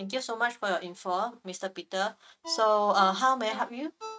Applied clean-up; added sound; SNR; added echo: neural mask model RNNoise.